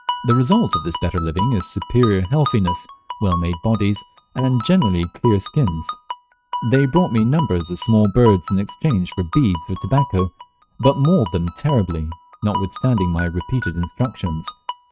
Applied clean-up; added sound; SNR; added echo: neural mask model RNNoise.